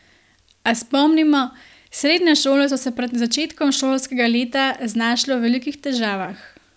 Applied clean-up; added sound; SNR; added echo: none; none; none; none.